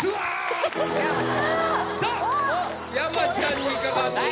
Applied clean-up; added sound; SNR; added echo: none; none; none; none.